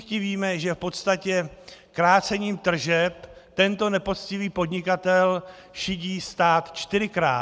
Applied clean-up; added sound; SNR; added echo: none; none; none; none.